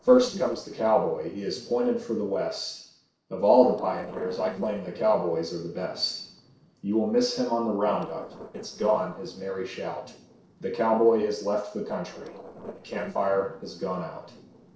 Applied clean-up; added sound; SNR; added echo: neural separator model SepFormer DNS4.